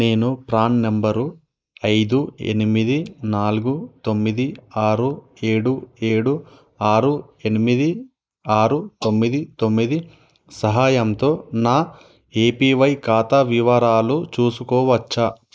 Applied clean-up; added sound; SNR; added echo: neural mask model Resemble Enhance denoiser.